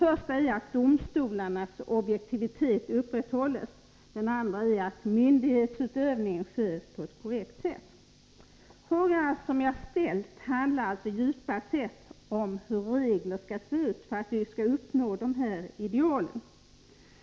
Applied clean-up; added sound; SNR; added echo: none; none; none; none.